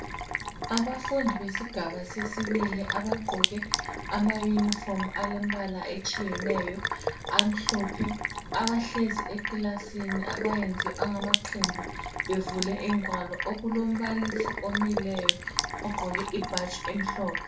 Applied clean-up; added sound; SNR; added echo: none; Sink (filling or washing); 2 dB; reverberation time 0.3 s.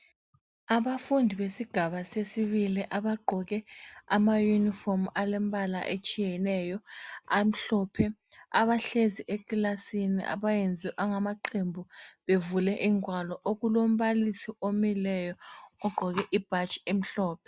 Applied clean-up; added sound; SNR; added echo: none; none; none; none.